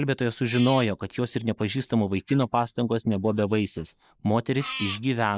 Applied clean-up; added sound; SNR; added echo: neural mask model Resemble Enhance denoiser.